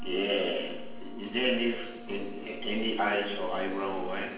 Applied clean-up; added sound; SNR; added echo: none; Wind instrument, woodwind instrument; 17 dB; reverberation time 1.0 s.